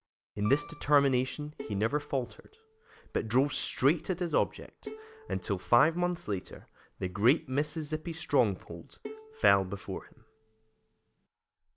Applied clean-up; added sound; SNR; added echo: none; Piano + Bowed string instrument; 18 dB; none.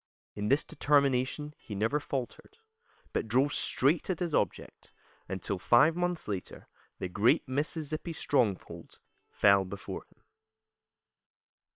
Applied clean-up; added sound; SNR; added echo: neural separator model SepFormer WHAM!.